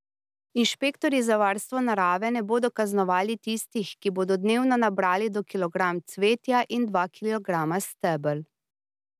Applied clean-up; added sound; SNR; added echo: none; none; none; none.